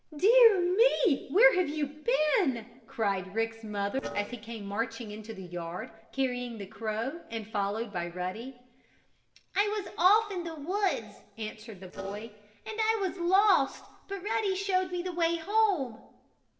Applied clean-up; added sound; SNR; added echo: neural separator model SepFormer DNS4.